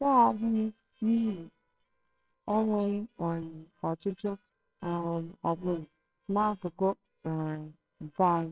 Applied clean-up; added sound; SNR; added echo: neural separator model SepFormer WHAMR!.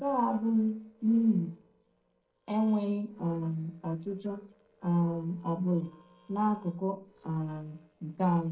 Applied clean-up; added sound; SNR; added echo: neural separator model SepFormer DNS4.